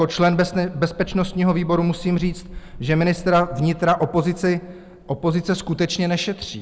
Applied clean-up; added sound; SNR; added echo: none; Wind; 18 dB; none.